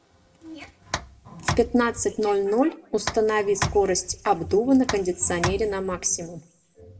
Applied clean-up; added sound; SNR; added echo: none; Tick; 9 dB; reverberation time 0.3 s.